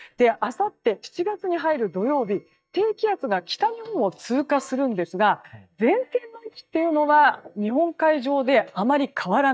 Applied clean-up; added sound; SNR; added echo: neural mask model DeepFilterNet 3.